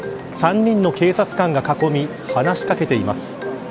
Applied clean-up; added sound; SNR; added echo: none; none; none; none.